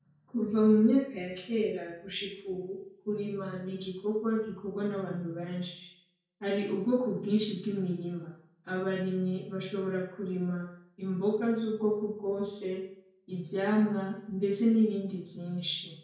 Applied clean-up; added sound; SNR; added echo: none; none; none; reverberation time 0.5 s.